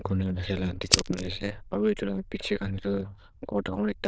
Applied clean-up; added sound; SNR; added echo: neural diffusion model UNIVERSE++.